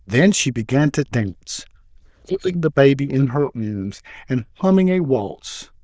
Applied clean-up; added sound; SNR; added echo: neural diffusion model UNIVERSE++.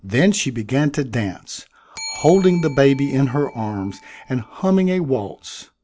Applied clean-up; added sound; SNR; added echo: none; Bell; 19 dB; none.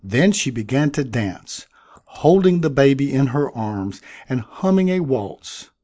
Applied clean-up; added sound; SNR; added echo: neural mask model Resemble Enhance denoiser.